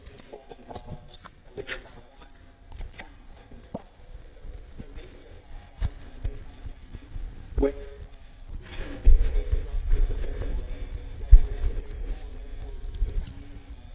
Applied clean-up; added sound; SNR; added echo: neural mask model DeepFilterNet 3.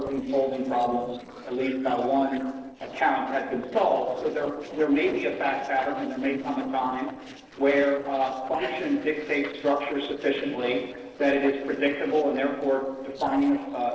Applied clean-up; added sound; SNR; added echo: neural separator model SepFormer DNS4.